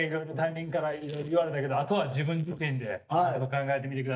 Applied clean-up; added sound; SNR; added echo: neural mask model DeepFilterNet 3.